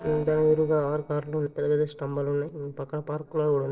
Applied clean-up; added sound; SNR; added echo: neural separator model SepFormer DNS4.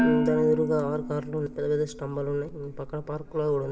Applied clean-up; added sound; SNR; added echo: none; Dishes, pots, and pans; 4 dB; reverberation time 1.7 s.